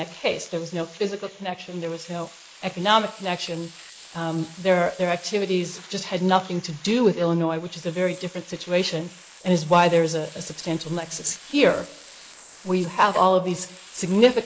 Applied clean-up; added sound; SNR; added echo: neural mask model Resemble Enhance denoiser.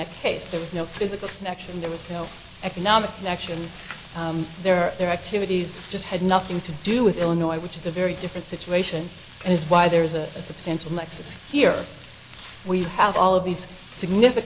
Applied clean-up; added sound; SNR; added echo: none; Frying (food); 17 dB; none.